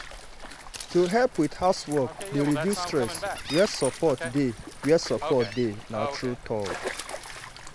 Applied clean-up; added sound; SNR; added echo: none; Gull, seagull + Stream; 9 dB; none.